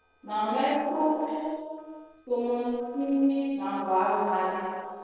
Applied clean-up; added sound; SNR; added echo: neural separator model SepFormer DNS4.